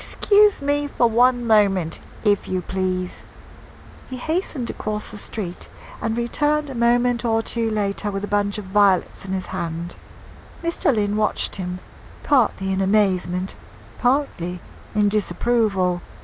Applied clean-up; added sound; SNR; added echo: none; Cricket; 18 dB; none.